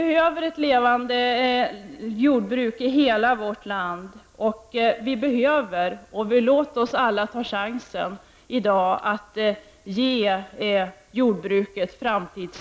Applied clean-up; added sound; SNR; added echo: none; none; none; none.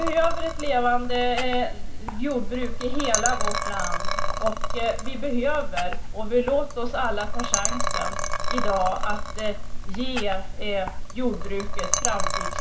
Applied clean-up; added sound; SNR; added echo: none; Liquid; -3 dB; reverberation time 0.2 s.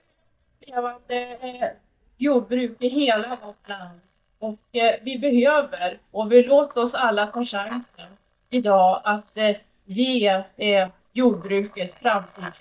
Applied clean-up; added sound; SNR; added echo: neural mask model DeepFilterNet 3.